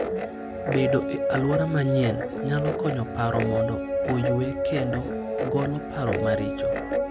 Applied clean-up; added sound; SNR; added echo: none; Guitar; 0 dB; none.